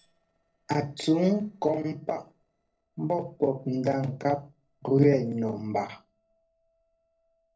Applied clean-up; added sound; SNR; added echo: neural separator model SepFormer DNS4.